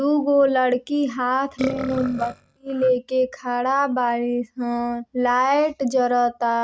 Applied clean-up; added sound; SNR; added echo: neural mask model RNNoise.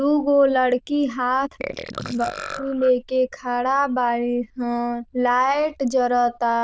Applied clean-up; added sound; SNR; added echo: neural diffusion model UNIVERSE++.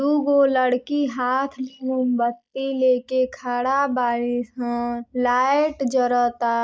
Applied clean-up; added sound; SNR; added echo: neural mask model Resemble Enhance denoiser.